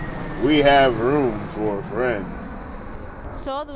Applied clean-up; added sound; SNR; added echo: none; Fixed-wing aircraft, airplane; 8 dB; none.